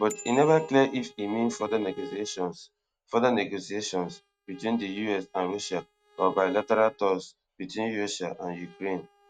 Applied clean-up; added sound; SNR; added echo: neural mask model RNNoise.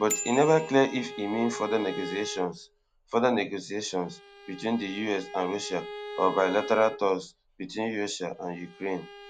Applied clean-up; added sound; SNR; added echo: none; Bowed string instrument + Bicycle bell; 12 dB; none.